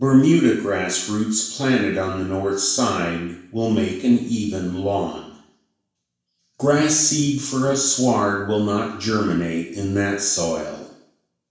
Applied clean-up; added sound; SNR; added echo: none; none; none; reverberation time 0.7 s.